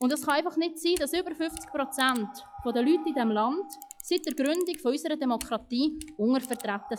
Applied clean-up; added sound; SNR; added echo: classical method log-MMSE.